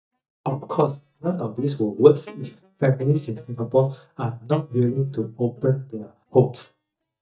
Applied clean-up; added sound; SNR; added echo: neural mask model DeepFilterNet 3.